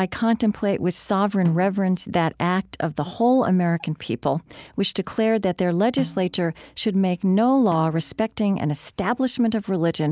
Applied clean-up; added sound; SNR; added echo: none; Snare drum; 17 dB; none.